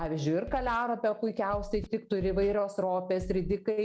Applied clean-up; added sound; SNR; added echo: none; Scratching (performance technique); 13 dB; none.